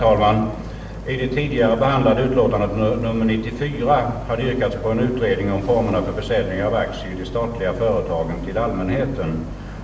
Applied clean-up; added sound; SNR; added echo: none; Boat, Water vehicle; 11 dB; reverberation time 0.8 s.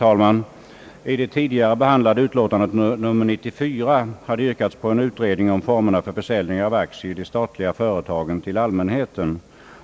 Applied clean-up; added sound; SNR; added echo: none; none; none; none.